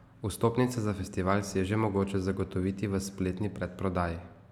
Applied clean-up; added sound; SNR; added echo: none; none; none; none.